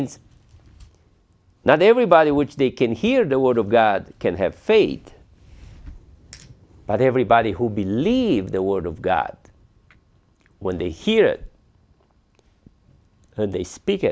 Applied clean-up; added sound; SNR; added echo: none; none; none; none.